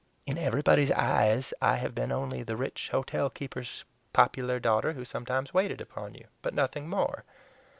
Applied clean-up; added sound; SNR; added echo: none; none; none; none.